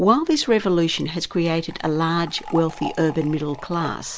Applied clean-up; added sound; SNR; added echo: none; Liquid; 17 dB; none.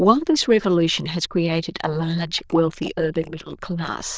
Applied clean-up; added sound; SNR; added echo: neural diffusion model UNIVERSE++.